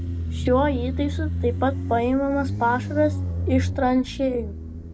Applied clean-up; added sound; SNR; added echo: none; Motorcycle; 4 dB; none.